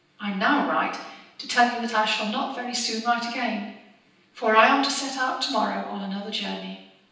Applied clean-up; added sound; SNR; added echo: none; none; none; reverberation time 0.9 s.